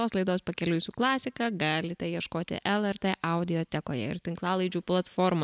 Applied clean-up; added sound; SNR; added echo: none; none; none; none.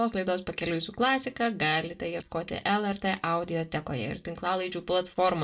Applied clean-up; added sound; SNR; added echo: neural mask model DeepFilterNet 3.